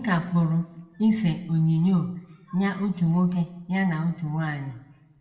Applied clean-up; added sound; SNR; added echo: none; none; none; reverberation time 0.7 s.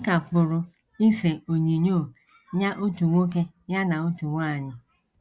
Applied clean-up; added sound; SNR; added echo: none; none; none; none.